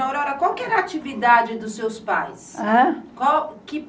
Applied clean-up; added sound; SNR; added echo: none; none; none; none.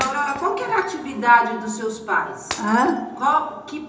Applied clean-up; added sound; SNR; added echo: none; Shatter; 16 dB; reverberation time 0.8 s.